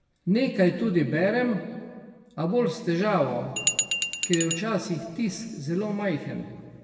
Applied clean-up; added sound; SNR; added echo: none; Glass; 1 dB; reverberation time 1.6 s.